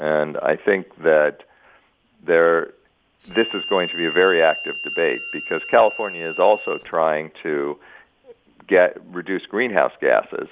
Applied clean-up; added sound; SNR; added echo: none; Harmonica; 10 dB; none.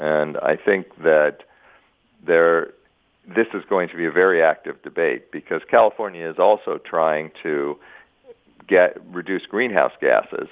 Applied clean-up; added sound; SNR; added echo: none; none; none; none.